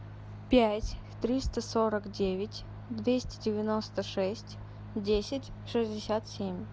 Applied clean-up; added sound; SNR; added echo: none; none; none; none.